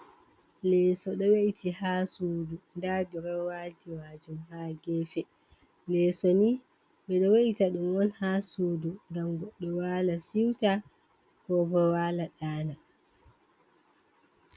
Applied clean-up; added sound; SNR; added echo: none; none; none; none.